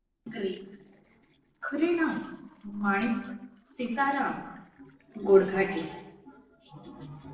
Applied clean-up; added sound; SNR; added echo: neural separator model SepFormer DNS4.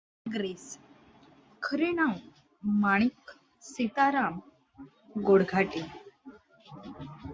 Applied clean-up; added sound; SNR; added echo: none; none; none; none.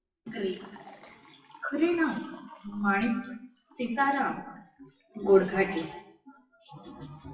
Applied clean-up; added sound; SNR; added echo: classical method WPE with log-MMSE.